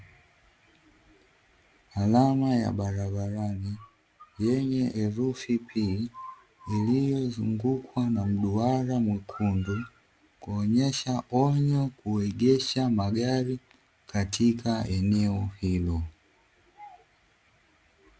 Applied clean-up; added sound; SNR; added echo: none; none; none; none.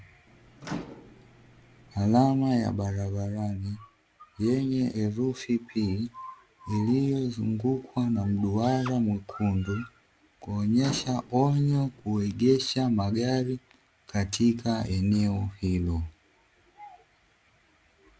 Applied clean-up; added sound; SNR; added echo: none; Drill + Microwave oven; 18 dB; none.